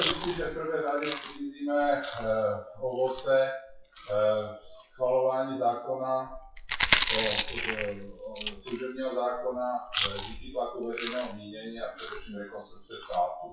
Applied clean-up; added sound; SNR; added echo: classical method WPE with log-MMSE.